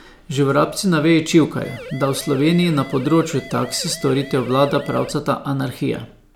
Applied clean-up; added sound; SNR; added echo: none; Siren; 16 dB; none.